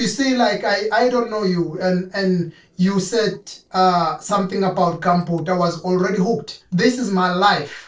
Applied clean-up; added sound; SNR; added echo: neural separator model SepFormer DNS4.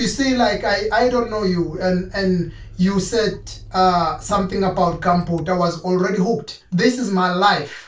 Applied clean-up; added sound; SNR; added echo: none; Motor vehicle (road); 19 dB; reverberation time 0.3 s.